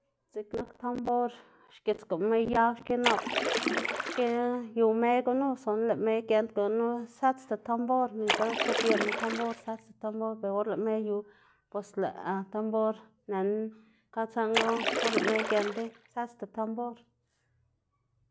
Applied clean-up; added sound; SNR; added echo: none; Splash, splatter; 1 dB; none.